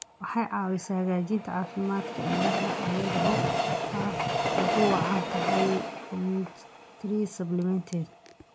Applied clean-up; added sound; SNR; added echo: none; Train; 1 dB; none.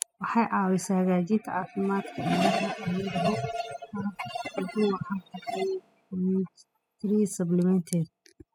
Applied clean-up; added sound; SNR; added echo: classical method spectral subtraction.